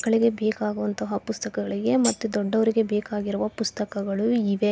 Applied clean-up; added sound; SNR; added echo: none; Tambourine; 11 dB; none.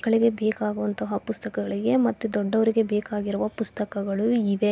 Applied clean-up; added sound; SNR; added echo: none; none; none; none.